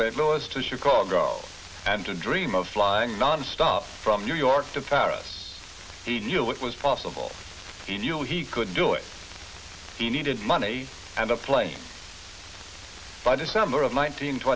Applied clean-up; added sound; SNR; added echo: none; none; none; none.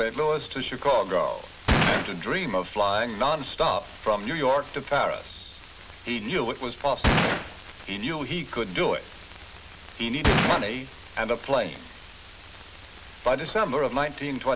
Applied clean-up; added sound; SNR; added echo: none; Gunshot, gunfire; -2 dB; none.